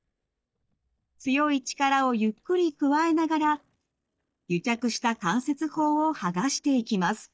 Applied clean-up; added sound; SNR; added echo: neural mask model DeepFilterNet 3.